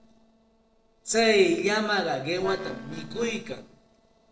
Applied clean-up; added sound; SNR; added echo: neural separator model SepFormer DNS4.